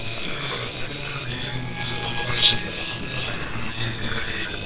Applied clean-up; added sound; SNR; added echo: neural separator model SepFormer WHAMR!.